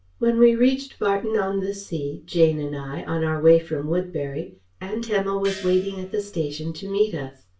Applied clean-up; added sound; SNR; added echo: none; Gong; 18 dB; reverberation time 0.3 s.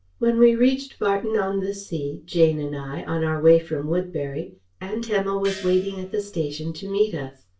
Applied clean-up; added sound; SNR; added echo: neural separator model SepFormer DNS4.